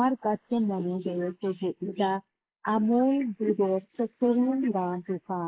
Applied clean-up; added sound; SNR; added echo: neural mask model Resemble Enhance denoiser.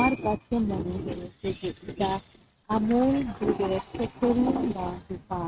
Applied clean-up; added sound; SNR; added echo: neural mask model RNNoise.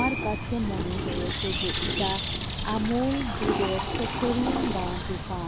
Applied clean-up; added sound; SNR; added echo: none; Bird + Toilet flush / Water; -1 dB; none.